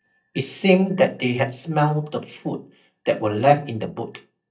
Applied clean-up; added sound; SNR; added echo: neural mask model DeepFilterNet 3.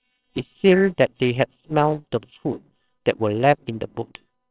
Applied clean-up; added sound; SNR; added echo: neural separator model SepFormer WHAMR!.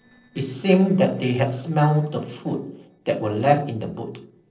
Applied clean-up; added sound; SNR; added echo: neural separator model SepFormer DNS4.